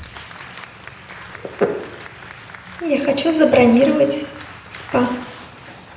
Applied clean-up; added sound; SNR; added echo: none; Applause; 18 dB; reverberation time 0.8 s.